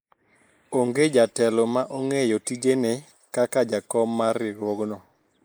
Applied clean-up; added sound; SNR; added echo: neural mask model Resemble Enhance denoiser.